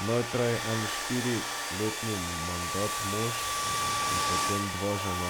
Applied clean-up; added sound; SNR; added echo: none; Domestic sounds, home sounds; -1 dB; none.